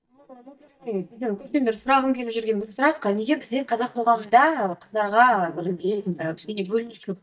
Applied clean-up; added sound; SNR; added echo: neural mask model DeepFilterNet 3.